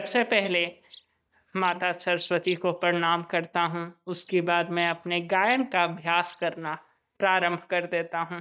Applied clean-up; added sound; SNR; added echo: neural mask model DeepFilterNet 3.